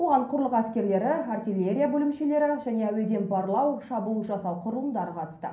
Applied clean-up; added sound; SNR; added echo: none; none; none; reverberation time 0.6 s.